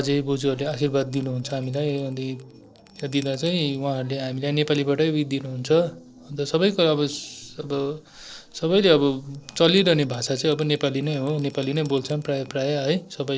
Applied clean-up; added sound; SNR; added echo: neural separator model SepFormer DNS4.